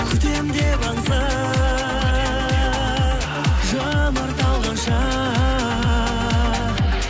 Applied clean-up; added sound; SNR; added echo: none; none; none; none.